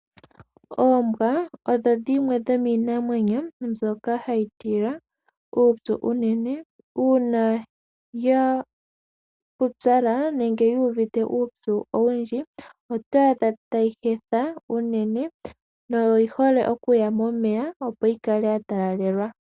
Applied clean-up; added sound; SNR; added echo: none; none; none; none.